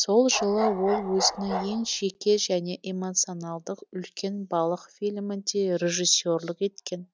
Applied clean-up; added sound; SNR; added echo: none; Bark; 6 dB; none.